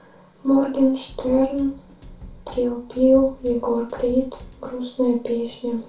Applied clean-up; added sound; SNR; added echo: none; Drum kit; 19 dB; reverberation time 0.3 s.